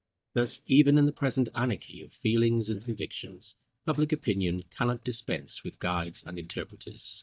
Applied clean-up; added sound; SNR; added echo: neural mask model DeepFilterNet 3.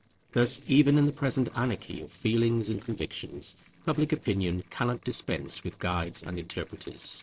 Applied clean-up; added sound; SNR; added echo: neural separator model SepFormer DNS4.